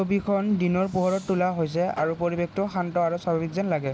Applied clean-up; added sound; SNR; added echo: none; none; none; none.